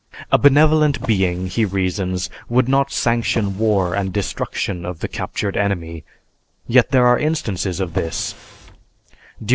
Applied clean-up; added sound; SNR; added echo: neural separator model SepFormer DNS4.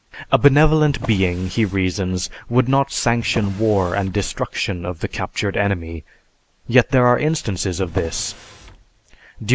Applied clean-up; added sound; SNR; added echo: none; Drawer open or close; 17 dB; none.